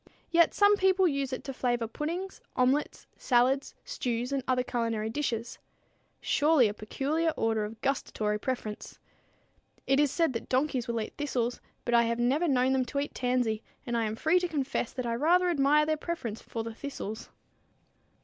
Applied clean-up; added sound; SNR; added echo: none; none; none; none.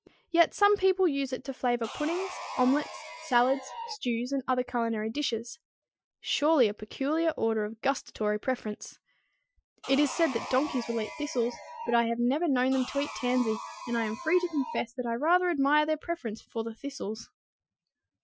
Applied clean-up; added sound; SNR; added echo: classical method Wiener filter.